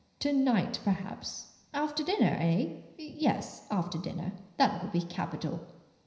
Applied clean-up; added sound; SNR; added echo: none; none; none; reverberation time 0.9 s.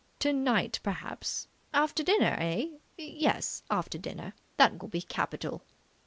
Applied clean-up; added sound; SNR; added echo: none; none; none; none.